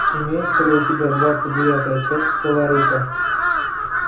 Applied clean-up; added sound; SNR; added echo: none; Crow; -1 dB; reverberation time 0.6 s.